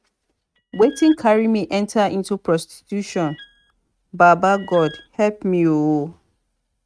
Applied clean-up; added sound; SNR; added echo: neural mask model RNNoise.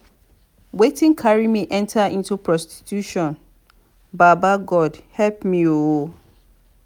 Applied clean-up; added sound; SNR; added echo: none; none; none; none.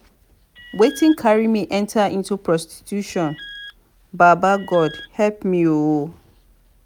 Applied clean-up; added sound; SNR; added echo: none; Alarm; 20 dB; none.